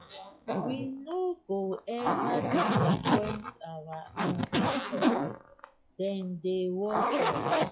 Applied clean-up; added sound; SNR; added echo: classical method WPE with log-MMSE.